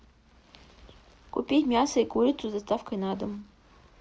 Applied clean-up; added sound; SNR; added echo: none; none; none; none.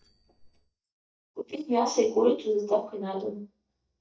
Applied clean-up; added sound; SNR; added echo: neural mask model DeepFilterNet 3.